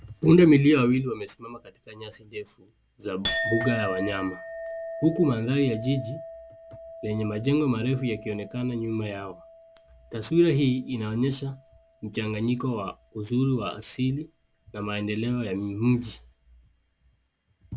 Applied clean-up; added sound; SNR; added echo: none; Chink, clink; 13 dB; none.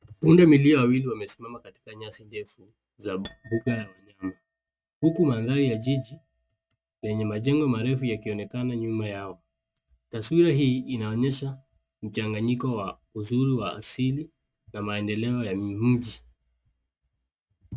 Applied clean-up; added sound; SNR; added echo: neural mask model RNNoise.